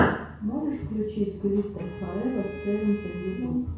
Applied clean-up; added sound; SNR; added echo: none; Bowed string instrument; 13 dB; reverberation time 0.6 s.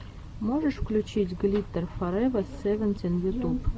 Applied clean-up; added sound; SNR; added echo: none; none; none; none.